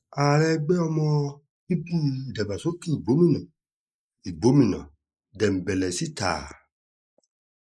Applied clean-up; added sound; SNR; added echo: neural mask model Resemble Enhance denoiser.